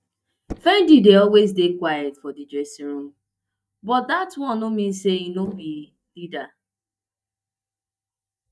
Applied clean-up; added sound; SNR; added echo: neural mask model DeepFilterNet 3.